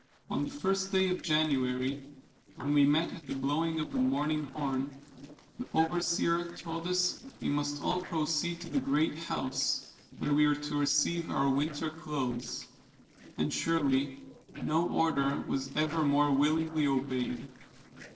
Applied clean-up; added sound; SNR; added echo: neural separator model SepFormer DNS4.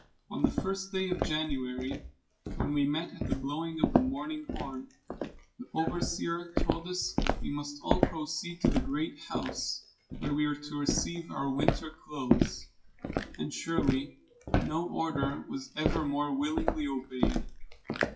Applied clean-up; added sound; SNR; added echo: classical method WPE with log-MMSE.